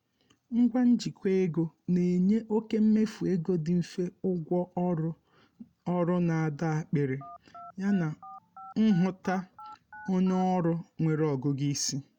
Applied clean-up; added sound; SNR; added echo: none; Telephone; 19 dB; none.